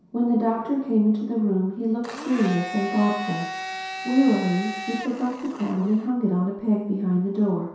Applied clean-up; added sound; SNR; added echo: none; Domestic sounds, home sounds; 12 dB; reverberation time 0.7 s.